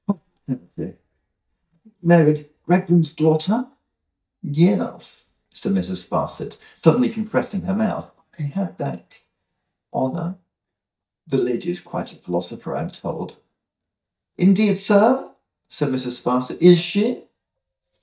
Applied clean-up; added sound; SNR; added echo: neural mask model DeepFilterNet 3.